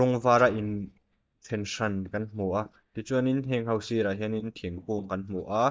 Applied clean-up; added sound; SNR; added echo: neural mask model DeepFilterNet 3.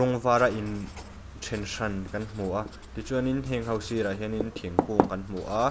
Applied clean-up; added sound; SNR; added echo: none; Writing; 6 dB; none.